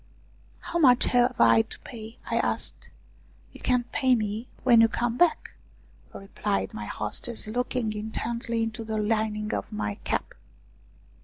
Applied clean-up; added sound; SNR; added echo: none; none; none; none.